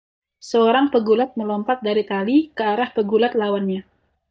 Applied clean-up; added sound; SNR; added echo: neural mask model DeepFilterNet 3.